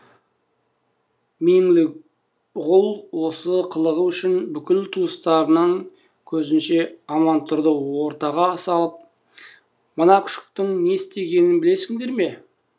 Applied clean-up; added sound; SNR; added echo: none; none; none; none.